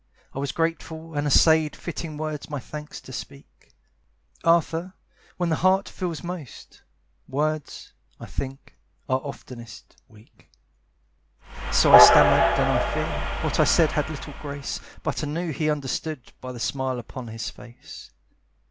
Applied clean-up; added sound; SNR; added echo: none; Train; -5 dB; none.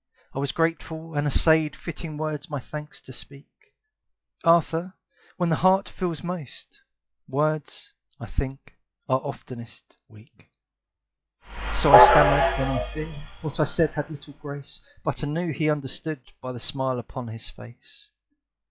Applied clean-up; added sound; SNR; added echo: classical method log-MMSE.